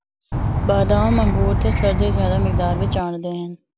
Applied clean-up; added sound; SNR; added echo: none; Insect; -4 dB; none.